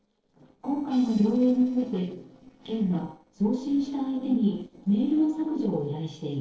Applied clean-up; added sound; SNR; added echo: neural separator model SepFormer DNS4.